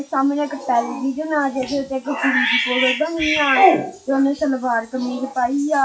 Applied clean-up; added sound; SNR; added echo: classical method WPE with log-MMSE.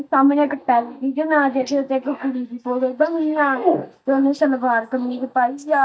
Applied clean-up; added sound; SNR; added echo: neural mask model DeepFilterNet 3.